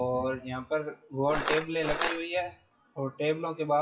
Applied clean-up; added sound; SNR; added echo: classical method WPE with log-MMSE.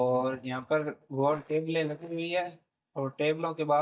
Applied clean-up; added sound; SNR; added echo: neural mask model DeepFilterNet 3.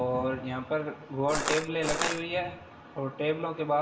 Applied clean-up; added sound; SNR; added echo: none; Crushing; 1 dB; reverberation time 0.8 s.